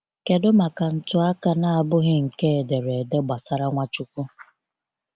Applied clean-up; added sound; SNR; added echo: none; none; none; none.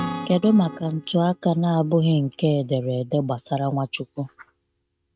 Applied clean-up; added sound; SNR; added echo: neural mask model RNNoise.